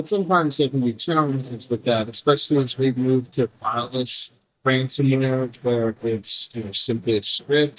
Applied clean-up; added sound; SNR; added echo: neural mask model DeepFilterNet 3.